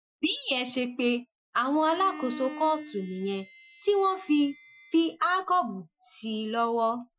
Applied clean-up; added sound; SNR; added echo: classical method Wiener filter.